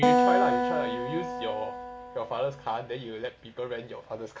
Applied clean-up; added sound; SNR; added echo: none; Acoustic guitar; -5 dB; none.